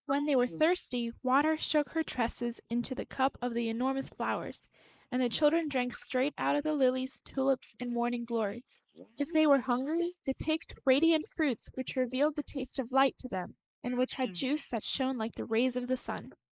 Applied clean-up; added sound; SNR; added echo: neural mask model Resemble Enhance denoiser.